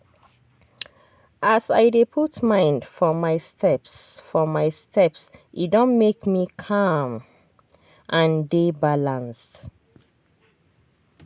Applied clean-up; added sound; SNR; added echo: none; none; none; none.